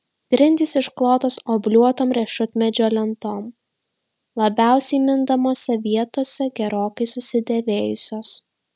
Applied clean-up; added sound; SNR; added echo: none; none; none; none.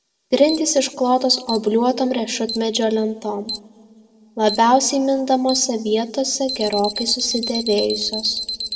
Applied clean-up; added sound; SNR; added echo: none; Alarm; 12 dB; reverberation time 1.2 s.